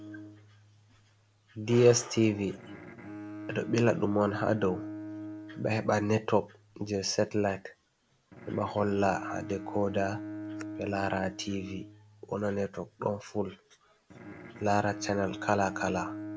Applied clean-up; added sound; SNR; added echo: none; Bowed string instrument; 12 dB; none.